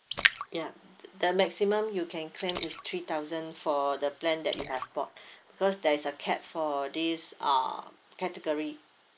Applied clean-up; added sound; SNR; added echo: neural mask model Resemble Enhance denoiser.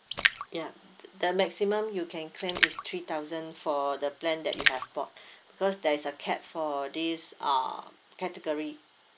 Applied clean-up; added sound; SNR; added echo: none; Splash, splatter; 3 dB; none.